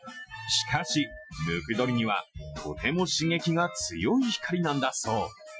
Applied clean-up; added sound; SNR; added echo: classical method Wiener filter.